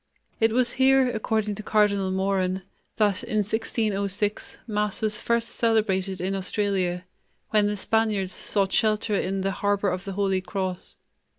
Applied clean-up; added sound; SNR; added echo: neural separator model SepFormer DNS4.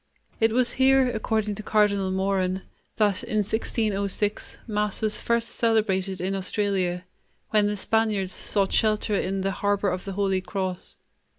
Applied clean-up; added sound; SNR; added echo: none; Engine starting / Car; 17 dB; none.